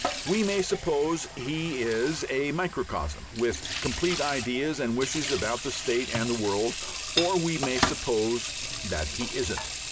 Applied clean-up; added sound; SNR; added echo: none; Sink (filling or washing) / Water tap, faucet; 5 dB; none.